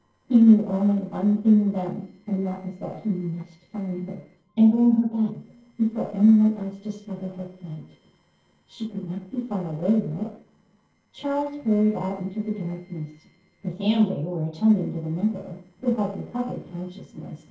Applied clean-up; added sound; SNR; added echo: neural separator model SepFormer DNS4.